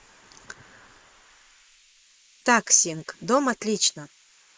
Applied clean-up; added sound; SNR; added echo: neural mask model Resemble Enhance denoiser.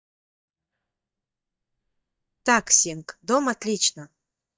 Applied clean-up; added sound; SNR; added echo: neural mask model DeepFilterNet 3.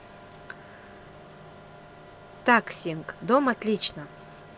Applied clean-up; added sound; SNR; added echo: none; none; none; none.